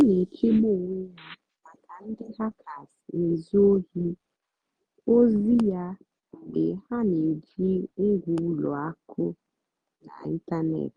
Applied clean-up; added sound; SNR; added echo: none; none; none; none.